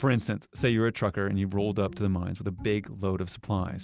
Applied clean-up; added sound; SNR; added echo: none; none; none; none.